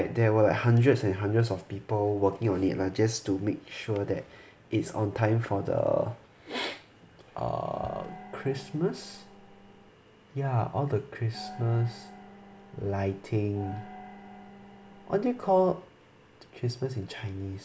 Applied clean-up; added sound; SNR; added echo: none; Gong; 17 dB; none.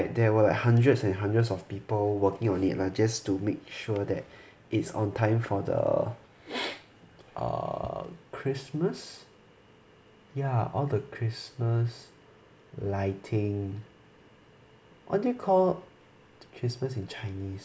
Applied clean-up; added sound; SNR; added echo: none; none; none; none.